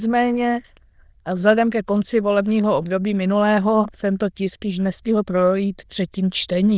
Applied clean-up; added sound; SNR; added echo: neural diffusion model UNIVERSE++.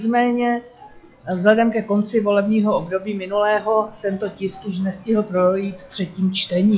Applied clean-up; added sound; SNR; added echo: classical method log-MMSE.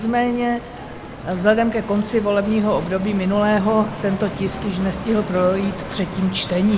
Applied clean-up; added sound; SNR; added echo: none; Bicycle; 11 dB; none.